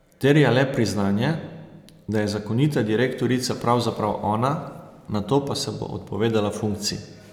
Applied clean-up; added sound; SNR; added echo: none; none; none; none.